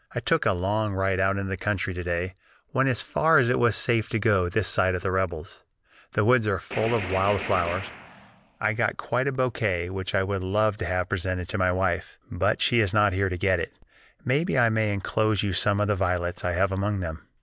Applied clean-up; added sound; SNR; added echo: none; Gunshot, gunfire; 10 dB; none.